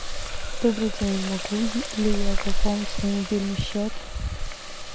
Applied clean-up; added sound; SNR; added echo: none; Water tap, faucet; -1 dB; none.